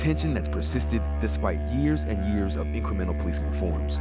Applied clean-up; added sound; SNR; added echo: none; Musical instrument; -2 dB; none.